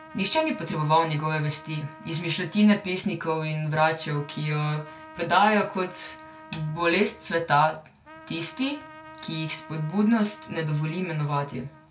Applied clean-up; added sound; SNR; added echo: none; Trumpet; 20 dB; reverberation time 0.2 s.